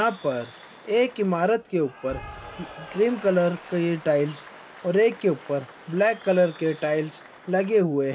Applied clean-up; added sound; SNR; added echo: none; Applause / Cheering; 19 dB; none.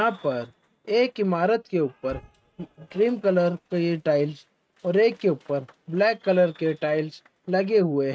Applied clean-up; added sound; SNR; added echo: neural mask model RNNoise.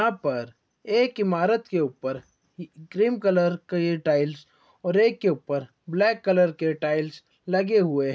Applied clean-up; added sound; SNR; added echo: none; none; none; none.